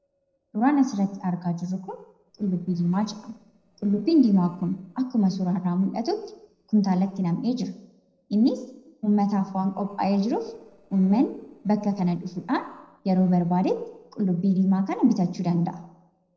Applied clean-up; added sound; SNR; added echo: neural separator model SepFormer DNS4.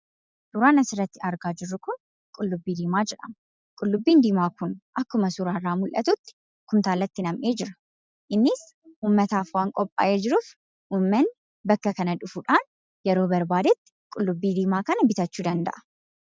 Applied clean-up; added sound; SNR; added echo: none; none; none; none.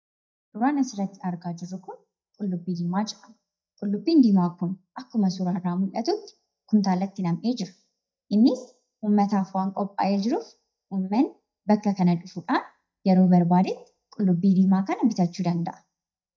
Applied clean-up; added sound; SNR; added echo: neural mask model DeepFilterNet 3.